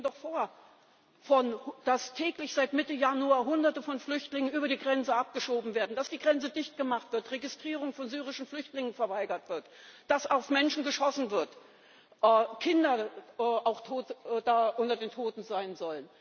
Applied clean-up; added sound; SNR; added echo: none; none; none; none.